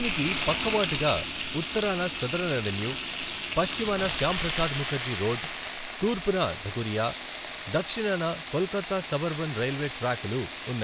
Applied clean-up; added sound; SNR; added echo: none; Frying (food); 2 dB; none.